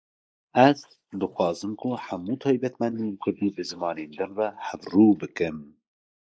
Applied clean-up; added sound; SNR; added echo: neural mask model Resemble Enhance denoiser.